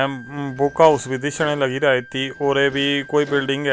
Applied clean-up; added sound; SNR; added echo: none; Wind instrument, woodwind instrument + Door; 20 dB; none.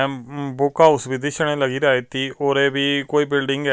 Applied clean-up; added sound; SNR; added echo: none; none; none; none.